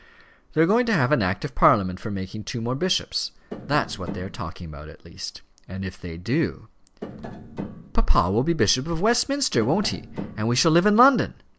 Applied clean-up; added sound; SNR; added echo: none; Tap; 13 dB; none.